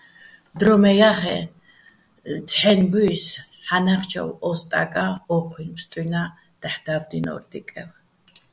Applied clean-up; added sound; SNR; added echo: none; none; none; none.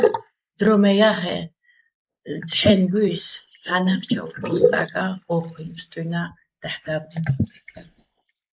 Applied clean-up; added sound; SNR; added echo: neural mask model Resemble Enhance denoiser.